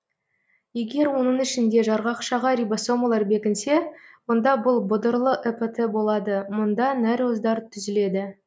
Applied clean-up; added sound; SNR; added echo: none; none; none; none.